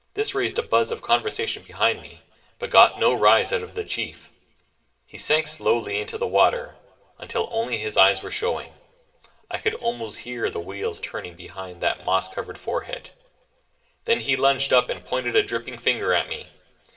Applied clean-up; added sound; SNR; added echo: none; none; none; reverberation time 0.8 s.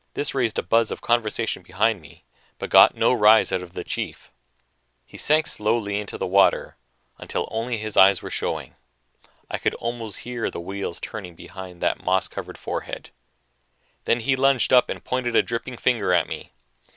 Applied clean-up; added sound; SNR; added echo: none; none; none; none.